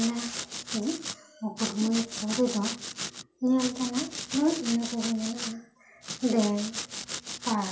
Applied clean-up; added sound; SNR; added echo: none; Domestic sounds, home sounds; 7 dB; reverberation time 0.4 s.